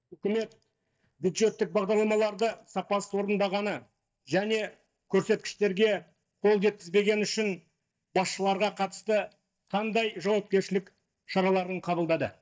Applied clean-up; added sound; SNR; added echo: neural mask model DeepFilterNet 3.